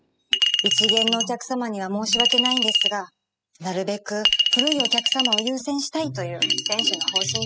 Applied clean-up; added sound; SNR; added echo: classical method spectral subtraction.